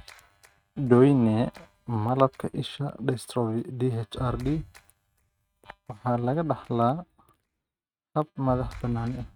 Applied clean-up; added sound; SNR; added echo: neural mask model RNNoise.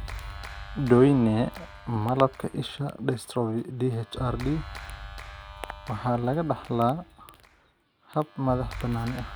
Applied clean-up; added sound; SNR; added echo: none; Clapping; 14 dB; none.